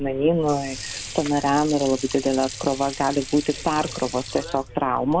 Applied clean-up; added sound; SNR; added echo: none; Sink (filling or washing) / Water; 13 dB; none.